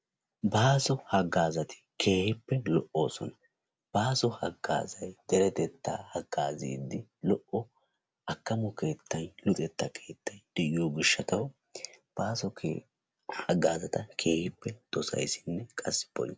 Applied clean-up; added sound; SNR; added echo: none; none; none; none.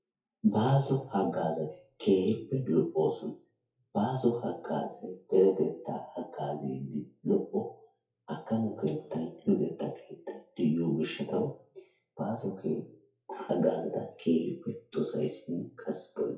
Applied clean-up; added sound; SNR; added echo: classical method WPE with log-MMSE.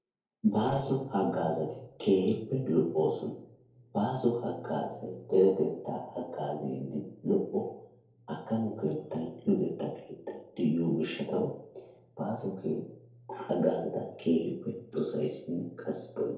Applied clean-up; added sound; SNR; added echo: neural separator model SepFormer DNS4.